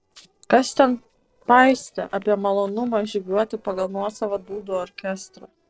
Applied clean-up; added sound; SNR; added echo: neural separator model SepFormer DNS4.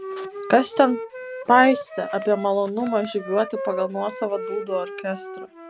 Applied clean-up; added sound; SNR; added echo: none; Wind instrument, woodwind instrument; 10 dB; none.